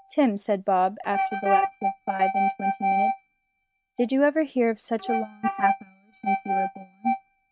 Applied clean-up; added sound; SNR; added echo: neural mask model RNNoise.